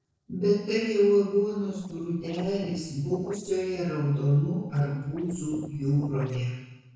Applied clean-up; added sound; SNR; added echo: neural separator model SepFormer DNS4.